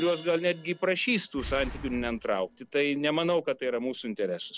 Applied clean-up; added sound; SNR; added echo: none; Crash cymbal + Boom; 16 dB; none.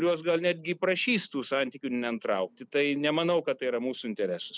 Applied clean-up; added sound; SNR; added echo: none; none; none; none.